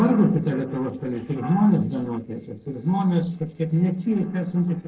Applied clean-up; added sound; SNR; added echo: neural separator model SepFormer DNS4.